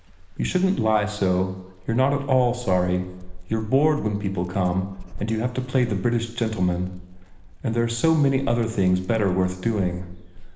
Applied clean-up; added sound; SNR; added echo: none; Dog; 15 dB; reverberation time 1.1 s.